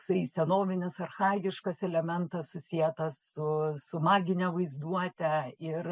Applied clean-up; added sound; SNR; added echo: none; none; none; none.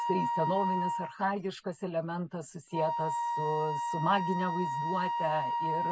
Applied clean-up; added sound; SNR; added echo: none; Wind instrument, woodwind instrument; 0 dB; none.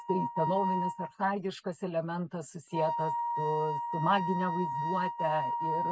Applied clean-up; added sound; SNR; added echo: neural mask model RNNoise.